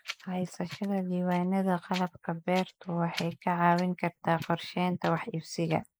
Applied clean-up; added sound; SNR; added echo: neural mask model Resemble Enhance denoiser.